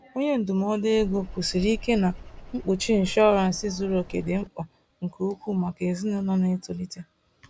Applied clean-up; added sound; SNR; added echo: none; Bird vocalization, bird call, bird song; 14 dB; none.